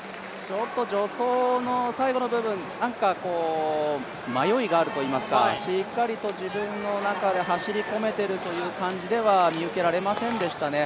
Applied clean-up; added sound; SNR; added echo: none; none; none; none.